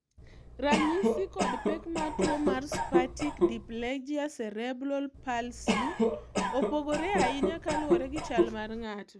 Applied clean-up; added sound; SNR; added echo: none; Cough; -3 dB; none.